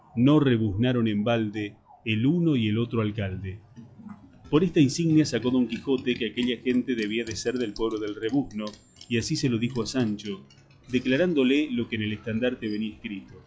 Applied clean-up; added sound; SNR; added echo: classical method log-MMSE.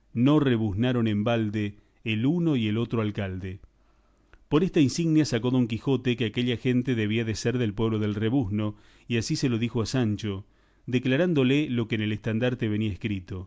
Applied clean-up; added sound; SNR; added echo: none; none; none; none.